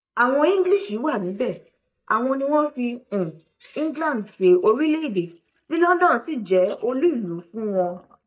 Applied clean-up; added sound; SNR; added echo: neural mask model DeepFilterNet 3.